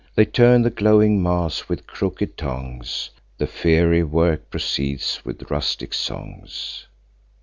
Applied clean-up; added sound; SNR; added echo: none; none; none; none.